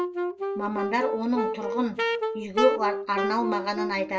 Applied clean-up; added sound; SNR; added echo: none; Wind instrument, woodwind instrument; 1 dB; reverberation time 0.1 s.